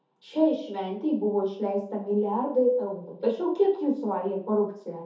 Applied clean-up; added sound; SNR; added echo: none; none; none; reverberation time 0.5 s.